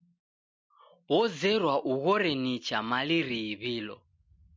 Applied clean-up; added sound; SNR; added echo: none; none; none; none.